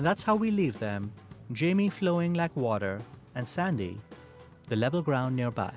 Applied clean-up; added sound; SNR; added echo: none; none; none; none.